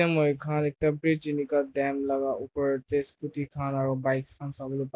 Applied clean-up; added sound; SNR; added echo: none; none; none; none.